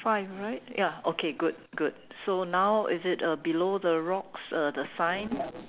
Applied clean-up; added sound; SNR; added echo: none; none; none; none.